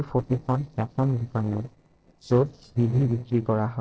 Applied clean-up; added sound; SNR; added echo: neural separator model SepFormer DNS4.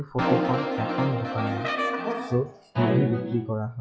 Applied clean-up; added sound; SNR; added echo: classical method log-MMSE.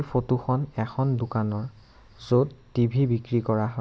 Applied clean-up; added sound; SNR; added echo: none; none; none; none.